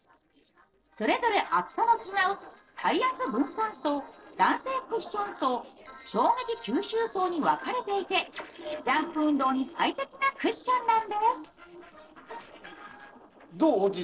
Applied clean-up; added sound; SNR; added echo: neural separator model SepFormer DNS4.